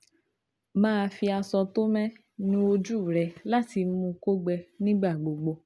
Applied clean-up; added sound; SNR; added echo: none; none; none; none.